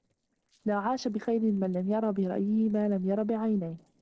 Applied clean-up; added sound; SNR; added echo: neural separator model SepFormer DNS4.